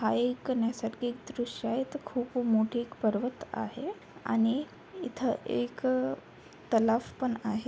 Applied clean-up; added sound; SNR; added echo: none; none; none; none.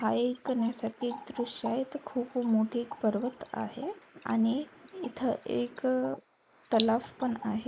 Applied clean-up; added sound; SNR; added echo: neural mask model Resemble Enhance denoiser.